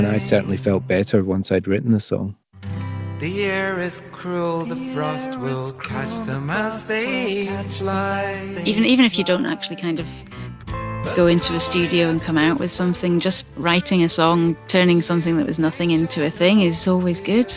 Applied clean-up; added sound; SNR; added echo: none; none; none; none.